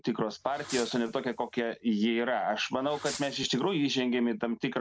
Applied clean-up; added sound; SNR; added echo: none; Fireworks; 17 dB; none.